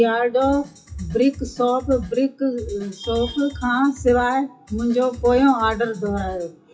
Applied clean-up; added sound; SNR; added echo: classical method WPE with log-MMSE.